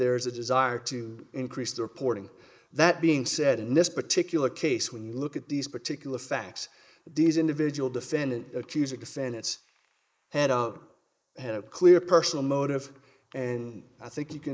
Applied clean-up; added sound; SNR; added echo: neural mask model Resemble Enhance denoiser.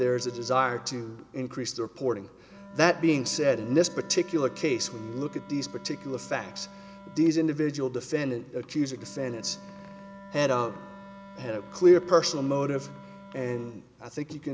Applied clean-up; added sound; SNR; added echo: none; Wind instrument, woodwind instrument; 19 dB; none.